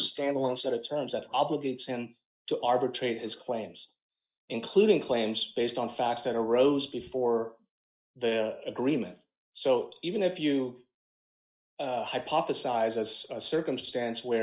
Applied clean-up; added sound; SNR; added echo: neural mask model Resemble Enhance denoiser.